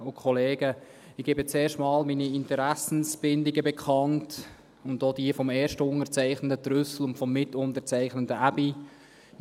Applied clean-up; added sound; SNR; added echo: none; none; none; none.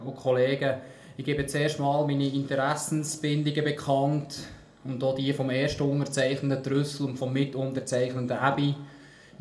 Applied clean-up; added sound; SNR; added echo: none; none; none; reverberation time 0.4 s.